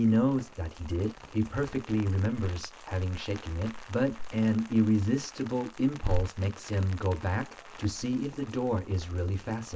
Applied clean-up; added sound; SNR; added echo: none; Rain; 18 dB; none.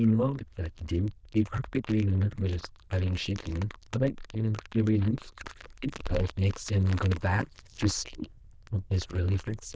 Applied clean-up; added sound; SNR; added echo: neural diffusion model UNIVERSE++.